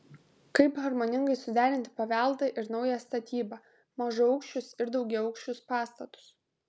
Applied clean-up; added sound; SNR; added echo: none; none; none; none.